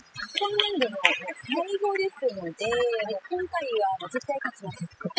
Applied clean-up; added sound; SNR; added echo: classical method spectral subtraction.